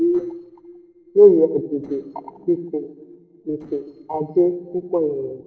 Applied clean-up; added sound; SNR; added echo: neural separator model SepFormer DNS4.